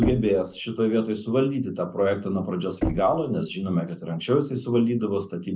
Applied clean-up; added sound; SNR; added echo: none; Knock; 11 dB; none.